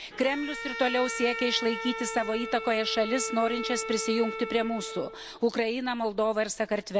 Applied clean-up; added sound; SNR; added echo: none; Bowed string instrument; 8 dB; none.